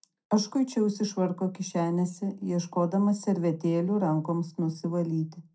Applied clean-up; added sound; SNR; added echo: none; none; none; reverberation time 0.2 s.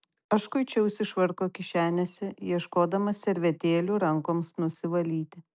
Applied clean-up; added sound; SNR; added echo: none; none; none; none.